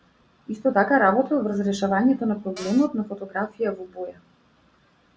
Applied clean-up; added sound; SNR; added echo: none; Cupboard open or close; 16 dB; none.